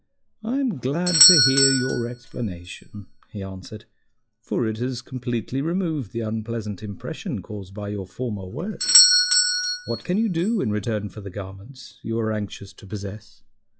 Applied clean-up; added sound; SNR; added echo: classical method log-MMSE.